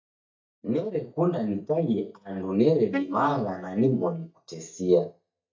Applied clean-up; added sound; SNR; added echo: neural mask model DeepFilterNet 3.